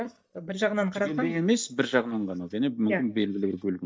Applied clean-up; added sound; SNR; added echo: neural mask model DeepFilterNet 3.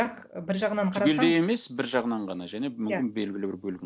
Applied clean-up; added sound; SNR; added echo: none; none; none; none.